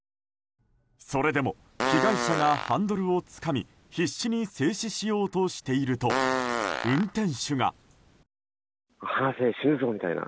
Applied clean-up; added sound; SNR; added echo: none; Fart; 3 dB; none.